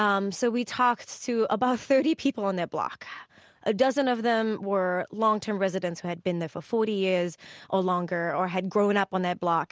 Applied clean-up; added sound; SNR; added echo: none; none; none; none.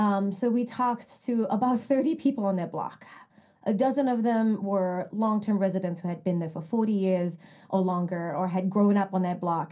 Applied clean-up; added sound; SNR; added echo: none; none; none; reverberation time 0.3 s.